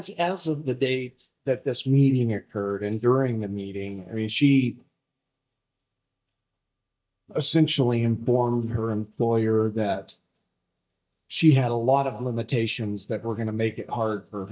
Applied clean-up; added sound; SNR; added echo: neural mask model DeepFilterNet 3.